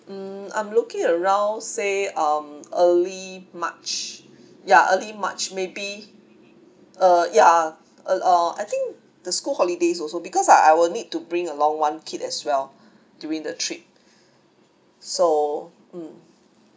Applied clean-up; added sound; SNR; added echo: none; none; none; none.